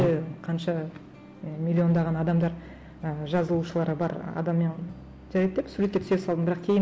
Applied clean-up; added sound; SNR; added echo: none; none; none; none.